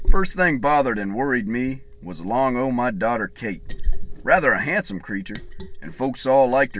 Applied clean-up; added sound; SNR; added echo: none; Liquid; 2 dB; none.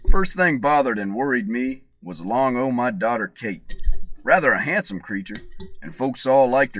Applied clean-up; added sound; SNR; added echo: classical method log-MMSE.